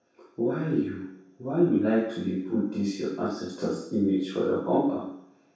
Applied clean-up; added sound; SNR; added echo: none; none; none; reverberation time 0.7 s.